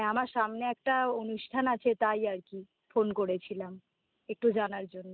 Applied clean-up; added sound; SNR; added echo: none; none; none; none.